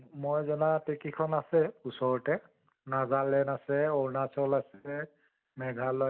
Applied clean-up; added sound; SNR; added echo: none; none; none; none.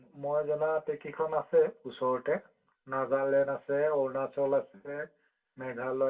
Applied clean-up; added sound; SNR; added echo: none; none; none; reverberation time 0.1 s.